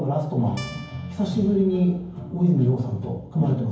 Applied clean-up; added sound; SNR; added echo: none; Guitar; 19 dB; reverberation time 0.9 s.